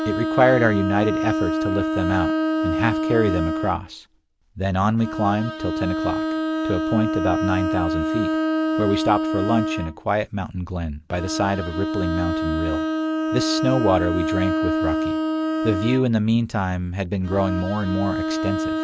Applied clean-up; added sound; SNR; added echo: none; Bowed string instrument; 1 dB; none.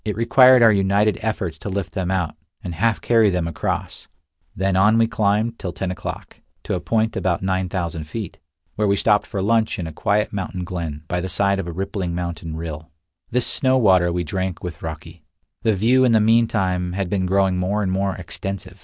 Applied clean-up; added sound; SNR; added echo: none; none; none; none.